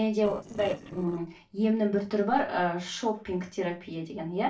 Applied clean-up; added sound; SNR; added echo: neural separator model SepFormer DNS4.